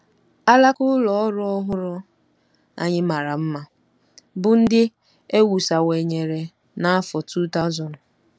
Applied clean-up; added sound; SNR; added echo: none; none; none; none.